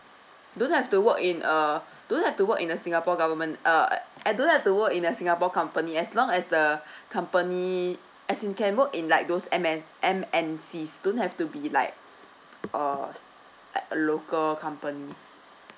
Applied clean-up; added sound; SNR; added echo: none; none; none; none.